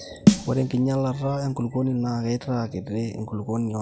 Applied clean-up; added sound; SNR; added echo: none; Snare drum; 0 dB; none.